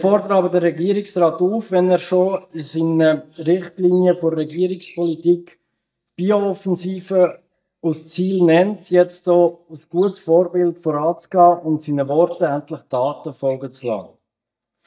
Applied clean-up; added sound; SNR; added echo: neural mask model DeepFilterNet 3.